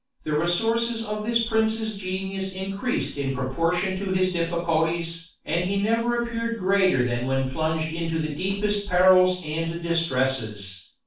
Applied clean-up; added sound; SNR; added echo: none; none; none; reverberation time 0.3 s.